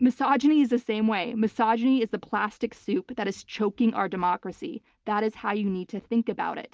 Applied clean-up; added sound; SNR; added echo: none; none; none; none.